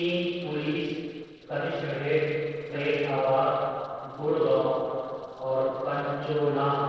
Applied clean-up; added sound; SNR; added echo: neural separator model SepFormer DNS4.